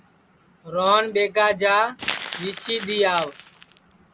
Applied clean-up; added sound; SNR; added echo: none; Crumpling, crinkling; 10 dB; none.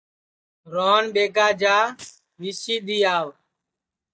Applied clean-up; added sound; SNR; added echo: neural mask model DeepFilterNet 3.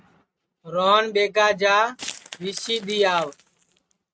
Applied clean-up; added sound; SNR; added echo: neural mask model RNNoise.